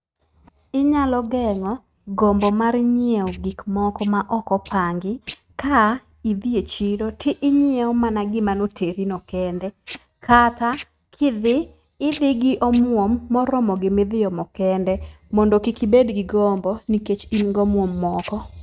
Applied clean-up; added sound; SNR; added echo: neural mask model RNNoise.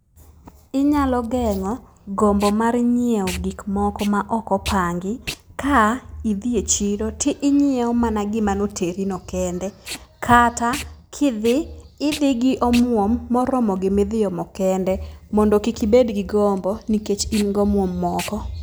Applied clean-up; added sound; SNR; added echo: none; Packing tape, duct tape; 20 dB; none.